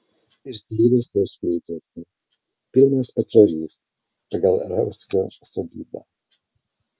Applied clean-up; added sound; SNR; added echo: none; none; none; none.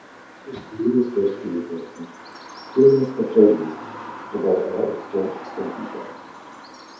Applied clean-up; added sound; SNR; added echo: none; Bird vocalization, bird call, bird song; 16 dB; reverberation time 0.6 s.